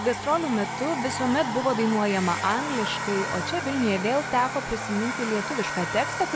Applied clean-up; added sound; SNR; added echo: none; Domestic sounds, home sounds; 6 dB; none.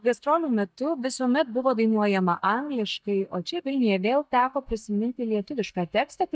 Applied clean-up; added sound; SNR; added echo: neural mask model DeepFilterNet 3.